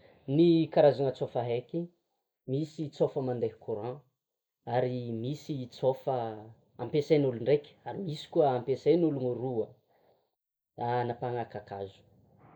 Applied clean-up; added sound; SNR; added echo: neural mask model Resemble Enhance denoiser.